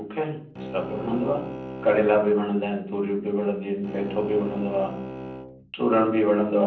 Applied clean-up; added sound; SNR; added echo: none; Bowed string instrument; 12 dB; reverberation time 0.6 s.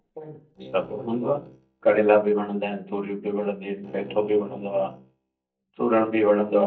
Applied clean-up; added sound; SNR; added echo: neural mask model DeepFilterNet 3.